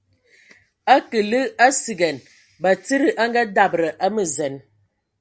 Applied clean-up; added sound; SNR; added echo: none; none; none; none.